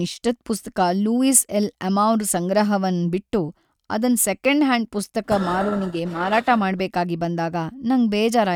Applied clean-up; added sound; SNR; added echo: neural mask model RNNoise.